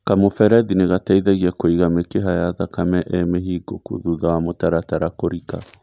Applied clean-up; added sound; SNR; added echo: none; none; none; none.